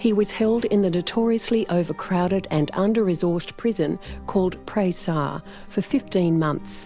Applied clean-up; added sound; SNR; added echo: none; none; none; none.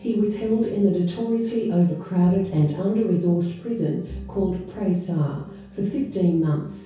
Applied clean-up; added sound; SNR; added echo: none; none; none; reverberation time 0.6 s.